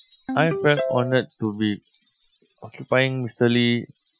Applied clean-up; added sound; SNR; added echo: classical method Wiener filter.